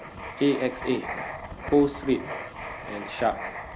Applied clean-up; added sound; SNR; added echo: none; Writing; 9 dB; none.